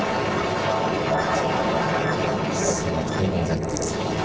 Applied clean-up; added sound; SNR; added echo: neural separator model SepFormer DNS4.